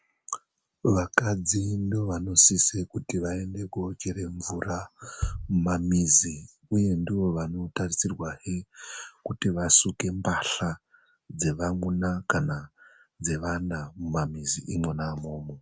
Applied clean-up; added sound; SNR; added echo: none; Bass drum; 11 dB; none.